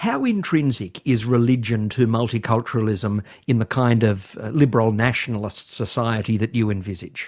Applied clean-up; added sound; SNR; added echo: none; none; none; none.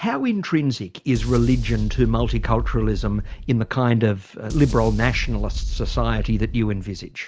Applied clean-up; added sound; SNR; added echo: none; Boom; 4 dB; none.